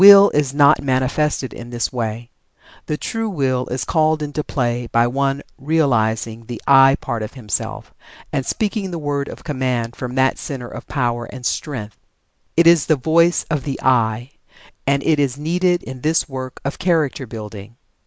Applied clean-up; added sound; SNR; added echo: none; none; none; none.